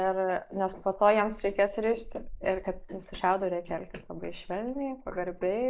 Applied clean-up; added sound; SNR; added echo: neural mask model Resemble Enhance denoiser.